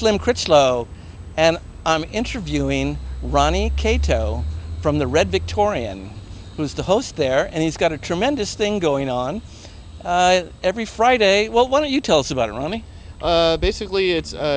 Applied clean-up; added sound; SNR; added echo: none; none; none; none.